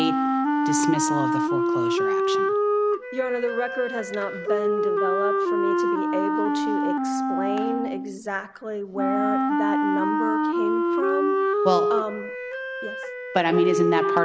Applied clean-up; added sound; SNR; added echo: none; Wind instrument, woodwind instrument; -5 dB; none.